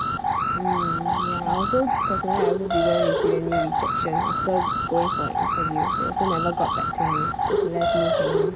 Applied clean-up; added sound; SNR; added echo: none; Alarm; -5 dB; none.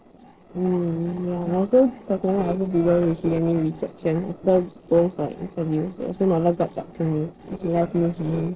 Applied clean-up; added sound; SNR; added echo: neural separator model SepFormer DNS4.